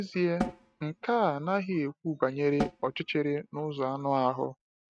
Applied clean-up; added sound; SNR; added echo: neural mask model RNNoise.